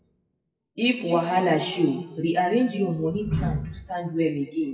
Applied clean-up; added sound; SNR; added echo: classical method WPE with log-MMSE.